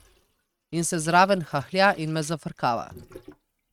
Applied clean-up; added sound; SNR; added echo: neural mask model RNNoise.